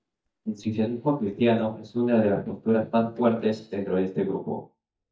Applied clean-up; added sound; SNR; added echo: neural mask model DeepFilterNet 3.